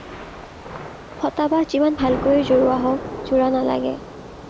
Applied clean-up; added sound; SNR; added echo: none; Thunder / Rain; 10 dB; none.